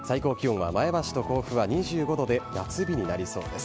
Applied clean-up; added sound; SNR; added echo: none; Accelerating, revving, vroom; 19 dB; none.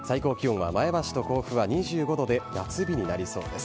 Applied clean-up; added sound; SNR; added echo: none; none; none; none.